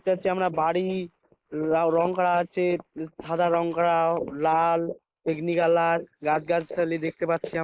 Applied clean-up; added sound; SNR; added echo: neural mask model Resemble Enhance denoiser.